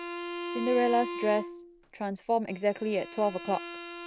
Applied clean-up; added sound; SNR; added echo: none; Bowed string instrument; 9 dB; none.